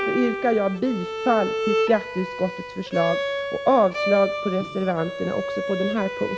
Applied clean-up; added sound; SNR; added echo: none; Bowed string instrument; 4 dB; none.